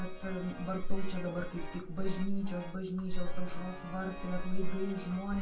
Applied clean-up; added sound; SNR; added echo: none; Organ; 18 dB; reverberation time 0.3 s.